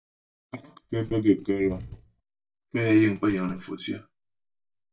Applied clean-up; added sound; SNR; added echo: neural mask model DeepFilterNet 3.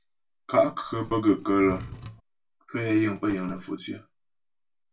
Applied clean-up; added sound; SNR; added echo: none; Wood / Tools; 14 dB; reverberation time 0.2 s.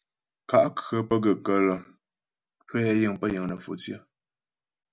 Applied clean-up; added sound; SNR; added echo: none; none; none; none.